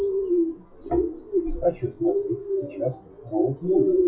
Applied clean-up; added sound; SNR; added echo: classical method WPE with log-MMSE.